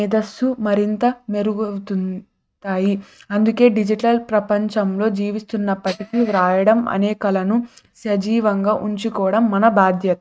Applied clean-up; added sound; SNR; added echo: neural mask model RNNoise.